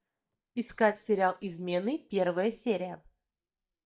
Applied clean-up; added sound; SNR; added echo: neural mask model DeepFilterNet 3.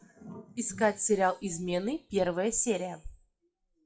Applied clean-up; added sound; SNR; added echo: classical method WPE with log-MMSE.